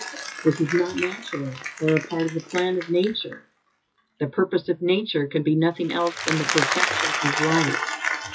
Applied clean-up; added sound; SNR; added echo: classical method WPE with log-MMSE.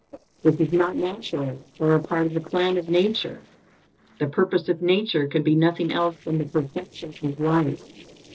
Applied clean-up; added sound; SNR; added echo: neural separator model SepFormer DNS4.